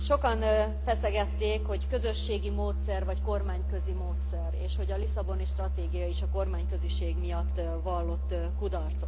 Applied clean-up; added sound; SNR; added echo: none; Musical instrument; -4 dB; none.